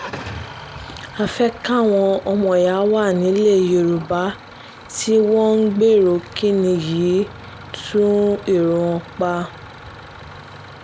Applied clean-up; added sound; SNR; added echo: none; Idling / Engine starting; 18 dB; none.